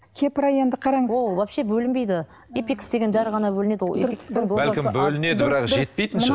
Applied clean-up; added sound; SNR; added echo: none; Fart; 16 dB; none.